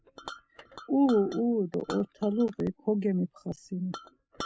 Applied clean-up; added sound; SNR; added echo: none; Chink, clink; 17 dB; none.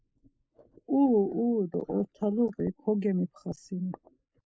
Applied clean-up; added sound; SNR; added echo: neural mask model Resemble Enhance denoiser.